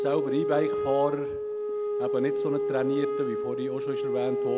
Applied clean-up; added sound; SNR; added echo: none; Wind instrument, woodwind instrument; -2 dB; none.